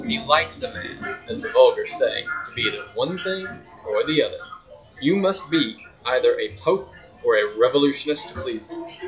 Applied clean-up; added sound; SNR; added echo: classical method log-MMSE.